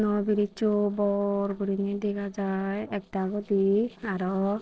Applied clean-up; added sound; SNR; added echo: neural separator model SepFormer DNS4.